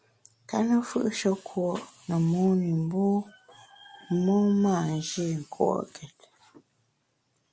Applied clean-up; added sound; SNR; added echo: none; none; none; none.